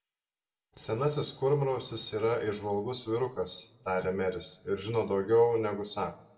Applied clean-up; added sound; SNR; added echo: none; none; none; reverberation time 0.9 s.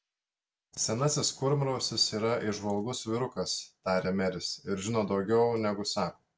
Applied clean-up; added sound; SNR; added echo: none; none; none; none.